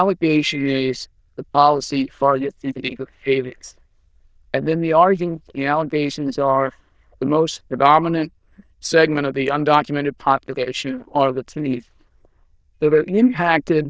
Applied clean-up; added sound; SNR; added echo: neural diffusion model UNIVERSE++.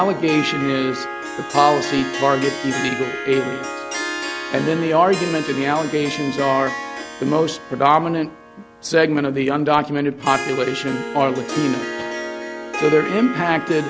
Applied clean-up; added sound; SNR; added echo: none; Harp; 8 dB; none.